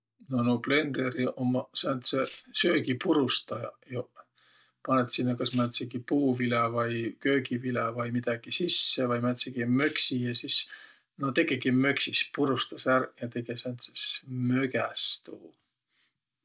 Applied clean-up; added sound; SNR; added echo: none; Tambourine; 1 dB; none.